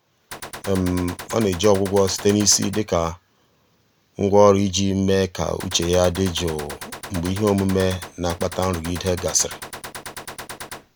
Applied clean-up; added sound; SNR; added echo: none; Gunshot, gunfire; 14 dB; none.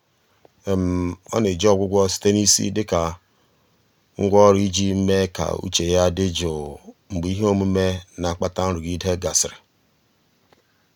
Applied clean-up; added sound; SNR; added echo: none; none; none; none.